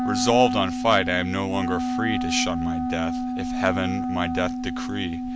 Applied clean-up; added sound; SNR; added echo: none; Wind instrument, woodwind instrument; 1 dB; none.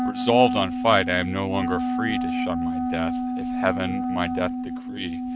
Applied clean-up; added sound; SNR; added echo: neural mask model RNNoise.